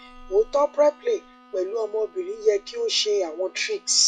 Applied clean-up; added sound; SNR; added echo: classical method log-MMSE.